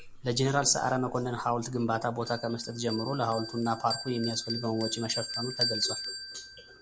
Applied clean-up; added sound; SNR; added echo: none; Bell; 8 dB; none.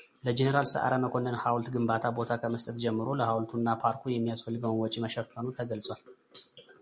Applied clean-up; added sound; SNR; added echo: none; none; none; none.